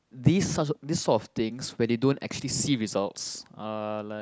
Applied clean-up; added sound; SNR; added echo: none; none; none; none.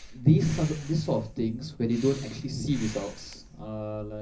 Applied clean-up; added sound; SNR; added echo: none; Breathing; 15 dB; reverberation time 0.4 s.